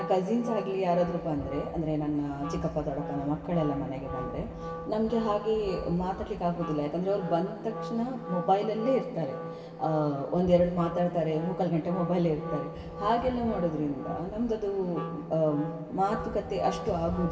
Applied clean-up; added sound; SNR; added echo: none; Wind instrument, woodwind instrument; 10 dB; reverberation time 2.8 s.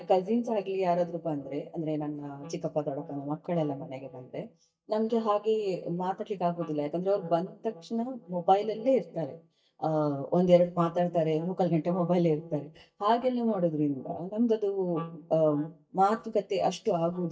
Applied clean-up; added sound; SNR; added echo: neural mask model DeepFilterNet 3.